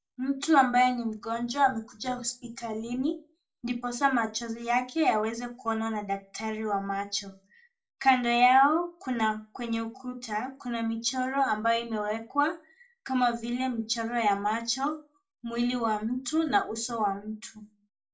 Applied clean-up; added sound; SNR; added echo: none; none; none; reverberation time 0.2 s.